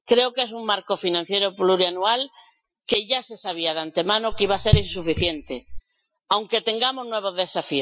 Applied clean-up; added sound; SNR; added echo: classical method Wiener filter.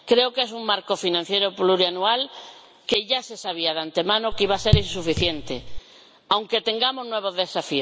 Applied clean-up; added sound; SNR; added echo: none; Raindrop / Drip; 1 dB; none.